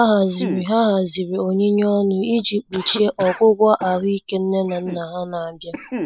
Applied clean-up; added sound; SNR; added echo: neural mask model Resemble Enhance denoiser.